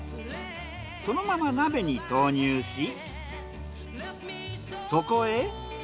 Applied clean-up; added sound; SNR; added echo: none; none; none; none.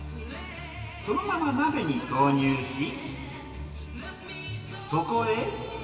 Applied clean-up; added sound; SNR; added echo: none; none; none; reverberation time 2.6 s.